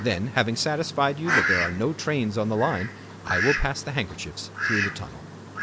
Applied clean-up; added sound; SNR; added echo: none; Fowl; 3 dB; none.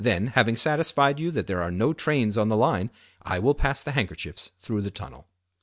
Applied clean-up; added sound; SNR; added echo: none; none; none; none.